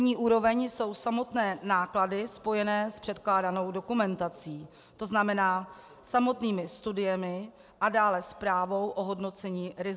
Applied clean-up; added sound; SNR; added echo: none; none; none; none.